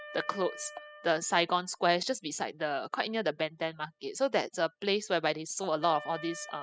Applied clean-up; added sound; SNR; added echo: classical method spectral subtraction.